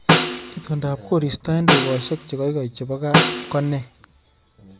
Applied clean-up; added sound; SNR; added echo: none; Snare drum; -2 dB; none.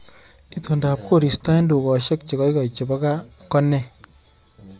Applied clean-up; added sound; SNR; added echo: none; none; none; none.